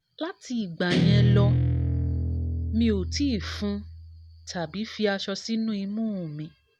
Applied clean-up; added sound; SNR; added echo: none; Guitar; -2 dB; none.